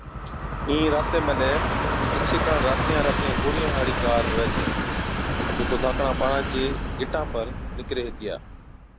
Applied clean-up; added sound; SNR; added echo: none; Train; -2 dB; none.